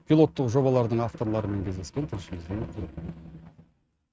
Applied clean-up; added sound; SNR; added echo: neural mask model RNNoise.